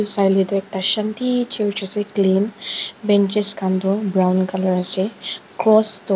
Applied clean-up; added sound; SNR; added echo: none; none; none; none.